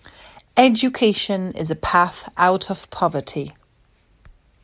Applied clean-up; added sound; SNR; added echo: none; none; none; none.